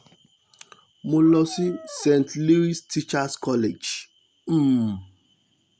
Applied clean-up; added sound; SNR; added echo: none; Brass instrument; 19 dB; none.